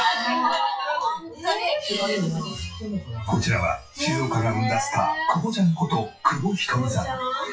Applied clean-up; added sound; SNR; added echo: classical method WPE with log-MMSE.